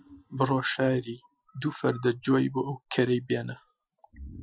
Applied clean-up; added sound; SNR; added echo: classical method Wiener filter.